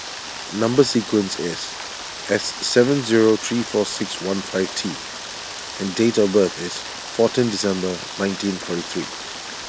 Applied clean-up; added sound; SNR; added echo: none; Rain; 10 dB; none.